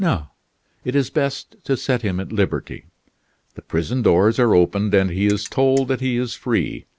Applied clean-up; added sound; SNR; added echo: none; Ratchet, pawl; 19 dB; none.